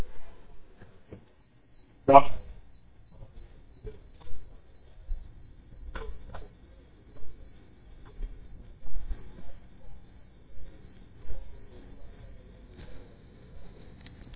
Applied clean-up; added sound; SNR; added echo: neural mask model DeepFilterNet 3.